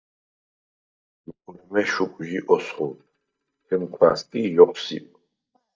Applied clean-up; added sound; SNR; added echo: neural mask model DeepFilterNet 3.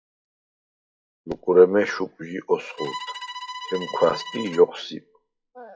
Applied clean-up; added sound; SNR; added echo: classical method WPE with log-MMSE.